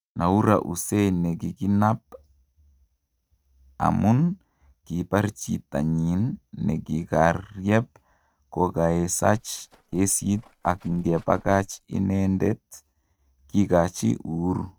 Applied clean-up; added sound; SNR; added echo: neural mask model RNNoise.